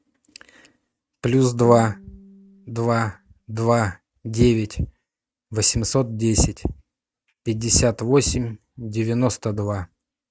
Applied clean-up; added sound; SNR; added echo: neural mask model RNNoise.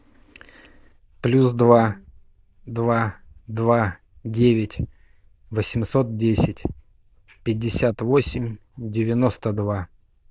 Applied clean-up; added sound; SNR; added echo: neural diffusion model UNIVERSE++.